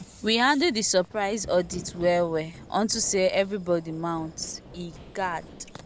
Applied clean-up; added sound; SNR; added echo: none; Run; 19 dB; none.